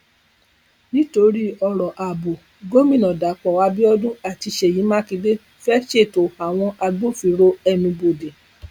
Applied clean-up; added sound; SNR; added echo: none; none; none; none.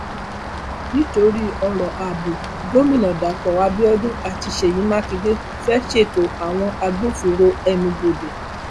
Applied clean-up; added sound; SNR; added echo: none; Rain; 9 dB; none.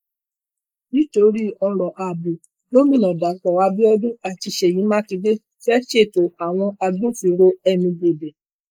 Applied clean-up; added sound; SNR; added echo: neural mask model Resemble Enhance denoiser.